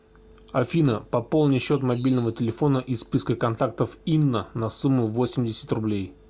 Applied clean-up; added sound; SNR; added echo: none; Bird; 13 dB; none.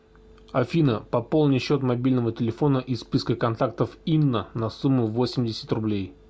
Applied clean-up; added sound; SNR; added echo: none; none; none; none.